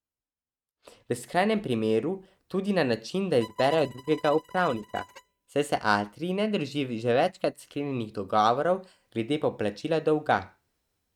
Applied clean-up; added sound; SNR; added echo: neural mask model RNNoise.